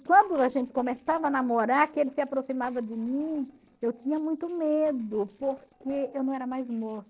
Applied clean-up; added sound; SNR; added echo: neural separator model SepFormer DNS4.